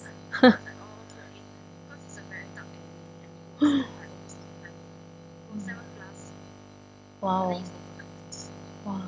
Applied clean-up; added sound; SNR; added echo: none; Wind instrument, woodwind instrument; 20 dB; none.